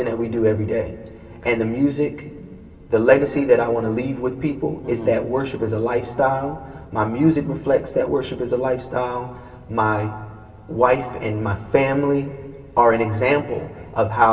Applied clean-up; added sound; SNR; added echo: none; none; none; reverberation time 2.7 s.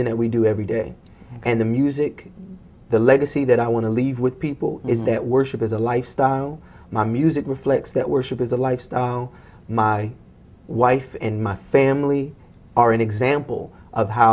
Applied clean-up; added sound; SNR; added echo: none; none; none; none.